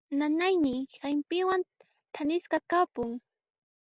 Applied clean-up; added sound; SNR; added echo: none; none; none; none.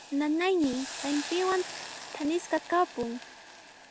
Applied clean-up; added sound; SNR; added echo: none; Hiss; 12 dB; none.